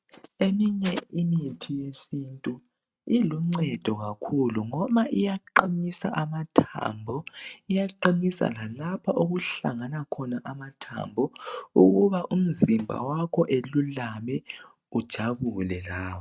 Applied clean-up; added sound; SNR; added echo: neural mask model RNNoise.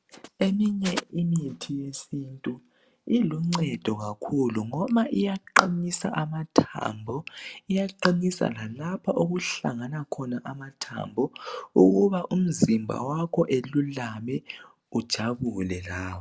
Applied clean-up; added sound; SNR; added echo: none; none; none; none.